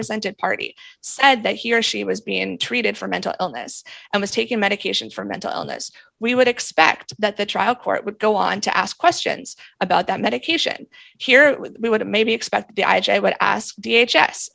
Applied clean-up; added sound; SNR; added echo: none; none; none; none.